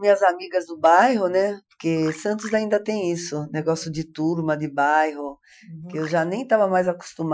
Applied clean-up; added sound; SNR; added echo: classical method Wiener filter.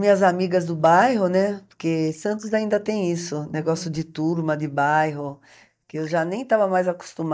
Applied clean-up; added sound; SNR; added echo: neural mask model DeepFilterNet 3.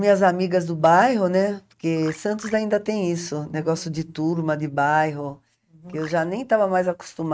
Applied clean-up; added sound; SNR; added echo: neural mask model RNNoise.